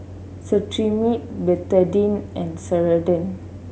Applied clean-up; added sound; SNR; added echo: none; none; none; none.